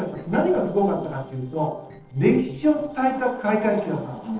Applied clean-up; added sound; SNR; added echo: neural separator model SepFormer DNS4.